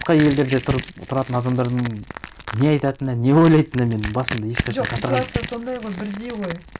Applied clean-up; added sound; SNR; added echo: none; Crushing; 9 dB; none.